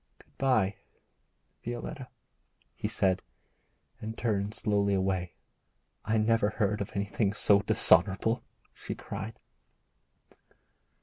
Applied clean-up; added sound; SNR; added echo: none; none; none; none.